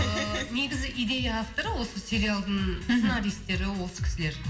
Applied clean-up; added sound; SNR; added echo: none; none; none; reverberation time 0.8 s.